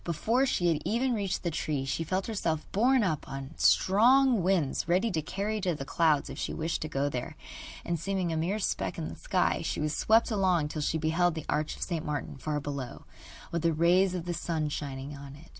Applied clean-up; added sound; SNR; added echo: none; none; none; none.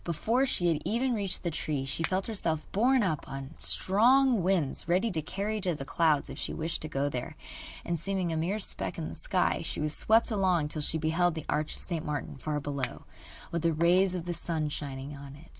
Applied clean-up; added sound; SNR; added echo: none; Chink, clink; 6 dB; none.